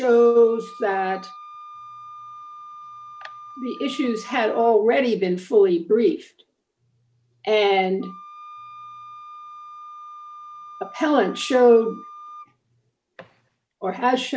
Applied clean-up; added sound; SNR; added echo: none; Wind instrument, woodwind instrument; 19 dB; none.